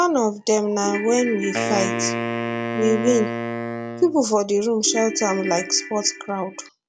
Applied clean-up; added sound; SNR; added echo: none; Ringtone / Keyboard (musical) + Wind instrument, woodwind instrument; 6 dB; none.